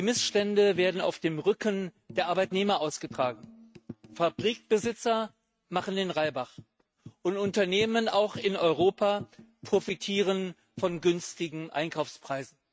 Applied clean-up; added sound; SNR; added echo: neural mask model RNNoise.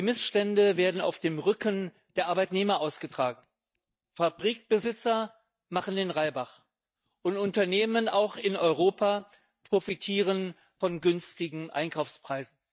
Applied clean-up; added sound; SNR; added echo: neural mask model DeepFilterNet 3.